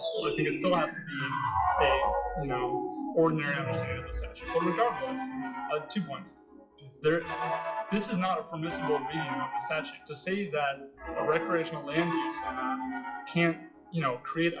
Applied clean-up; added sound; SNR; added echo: classical method WPE with log-MMSE.